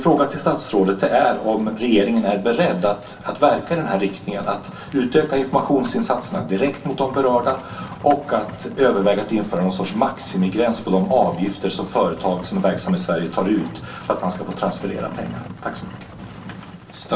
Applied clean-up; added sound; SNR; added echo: none; Livestock, farm animals, working animals; 16 dB; reverberation time 0.2 s.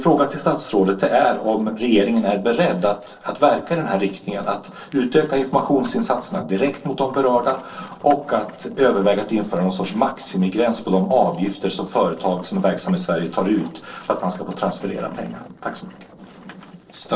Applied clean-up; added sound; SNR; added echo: neural separator model SepFormer DNS4.